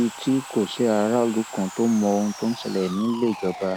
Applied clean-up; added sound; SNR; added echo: none; Sawing; 15 dB; none.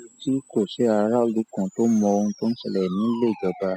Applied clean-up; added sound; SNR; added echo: classical method spectral subtraction.